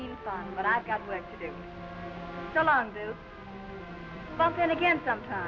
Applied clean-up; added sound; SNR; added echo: none; none; none; none.